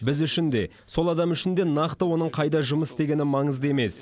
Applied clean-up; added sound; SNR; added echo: none; none; none; none.